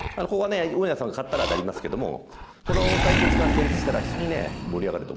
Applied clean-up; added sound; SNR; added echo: none; Animal; -1 dB; none.